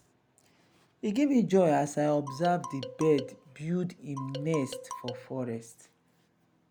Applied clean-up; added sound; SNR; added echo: none; Marimba, xylophone; 13 dB; none.